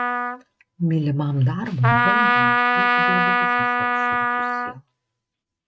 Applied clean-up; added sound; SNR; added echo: neural mask model RNNoise.